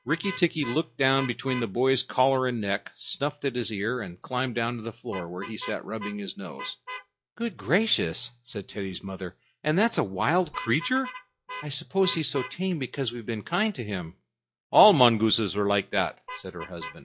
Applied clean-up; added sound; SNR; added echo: classical method log-MMSE.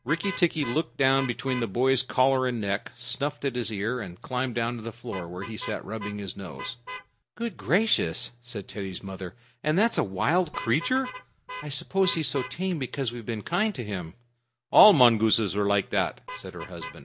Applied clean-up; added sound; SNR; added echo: none; Vehicle horn, car horn, honking; 17 dB; none.